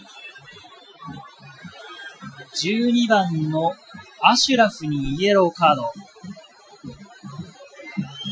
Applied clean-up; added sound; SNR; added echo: classical method Wiener filter.